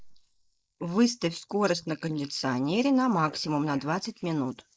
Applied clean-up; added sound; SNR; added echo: neural mask model Resemble Enhance denoiser.